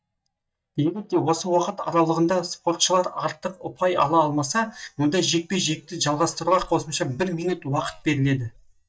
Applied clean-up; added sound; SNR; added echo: neural mask model DeepFilterNet 3.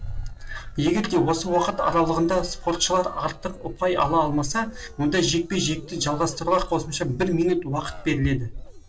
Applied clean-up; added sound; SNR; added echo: neural separator model SepFormer DNS4.